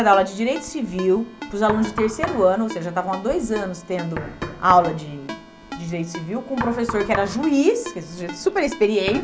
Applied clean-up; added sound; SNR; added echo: none; Ringtone + Knock; 12 dB; none.